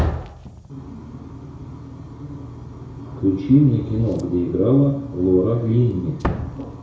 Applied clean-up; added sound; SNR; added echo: none; Slam; 11 dB; reverberation time 0.6 s.